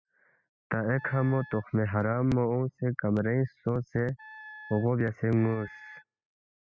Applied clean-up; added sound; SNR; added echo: classical method spectral subtraction.